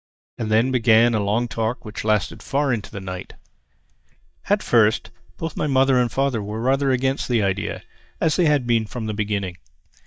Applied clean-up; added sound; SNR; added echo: neural mask model DeepFilterNet 3.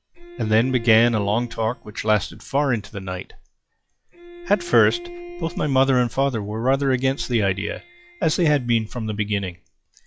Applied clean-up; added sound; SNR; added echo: classical method log-MMSE.